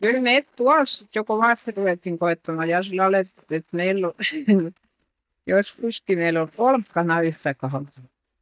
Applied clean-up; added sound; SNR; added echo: neural mask model DeepFilterNet 3.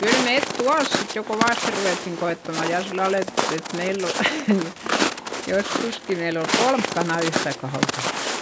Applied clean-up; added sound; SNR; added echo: none; Walk, footsteps; 1 dB; none.